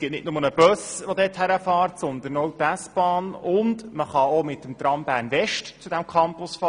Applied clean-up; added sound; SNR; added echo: none; none; none; none.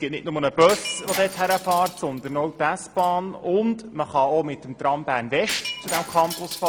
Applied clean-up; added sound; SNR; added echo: none; Shatter; 13 dB; none.